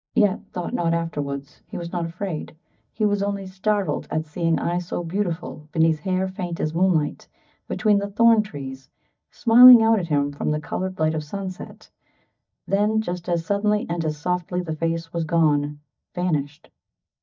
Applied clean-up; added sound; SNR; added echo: neural mask model DeepFilterNet 3.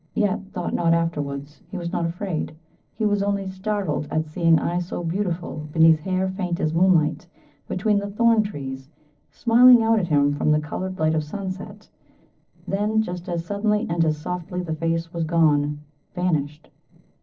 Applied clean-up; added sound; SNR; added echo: neural separator model SepFormer DNS4.